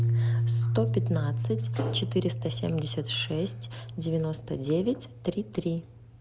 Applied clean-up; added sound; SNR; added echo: none; Piano; 0 dB; none.